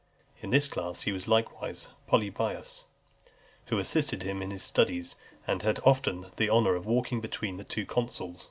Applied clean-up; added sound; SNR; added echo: none; none; none; none.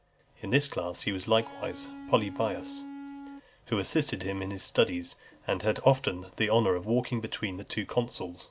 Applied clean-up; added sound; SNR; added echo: none; Electric guitar; 12 dB; none.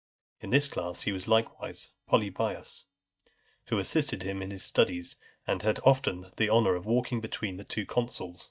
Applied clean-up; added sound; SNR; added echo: neural mask model DeepFilterNet 3.